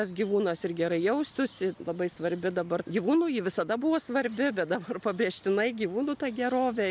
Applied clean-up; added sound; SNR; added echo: none; none; none; none.